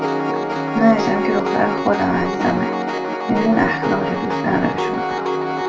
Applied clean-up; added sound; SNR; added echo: none; Piano; 0 dB; reverberation time 0.3 s.